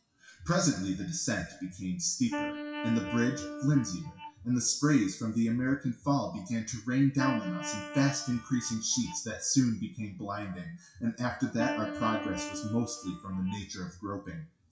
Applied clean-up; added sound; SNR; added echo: classical method WPE with log-MMSE.